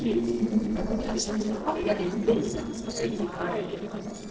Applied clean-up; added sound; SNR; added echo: neural separator model SepFormer DNS4.